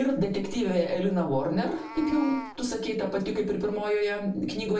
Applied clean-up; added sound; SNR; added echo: none; Meow; 19 dB; reverberation time 0.3 s.